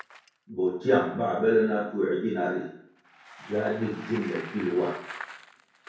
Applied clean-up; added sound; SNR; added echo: none; Bicycle; 18 dB; reverberation time 0.6 s.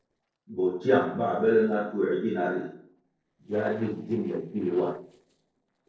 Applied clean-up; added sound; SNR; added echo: neural separator model SepFormer DNS4.